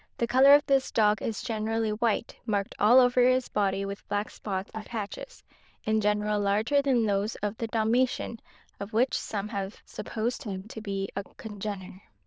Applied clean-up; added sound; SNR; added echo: neural diffusion model UNIVERSE++.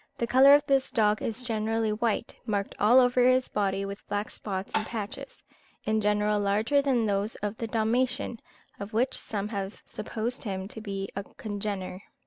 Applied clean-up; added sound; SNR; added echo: none; Tap; 5 dB; none.